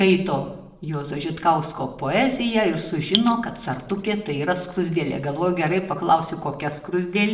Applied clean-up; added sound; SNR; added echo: none; Drip; 4 dB; reverberation time 0.6 s.